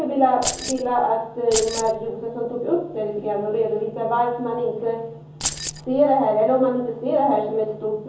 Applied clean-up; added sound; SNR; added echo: none; Keys jangling; 6 dB; reverberation time 0.7 s.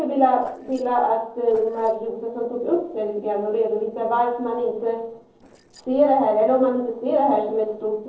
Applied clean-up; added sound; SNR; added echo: neural separator model SepFormer DNS4.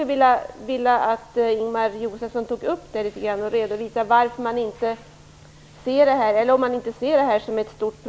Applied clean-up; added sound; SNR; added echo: none; none; none; none.